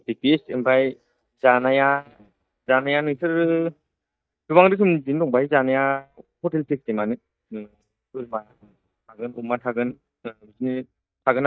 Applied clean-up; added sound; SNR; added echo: neural mask model DeepFilterNet 3.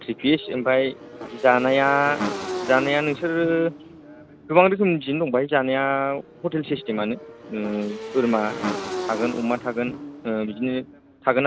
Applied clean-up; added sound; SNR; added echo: none; Motorcycle / Engine; 11 dB; none.